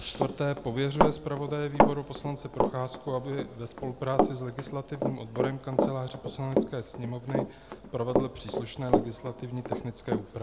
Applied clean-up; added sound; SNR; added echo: none; Run; -3 dB; none.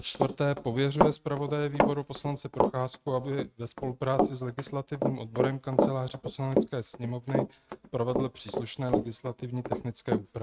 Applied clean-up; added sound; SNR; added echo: neural mask model RNNoise.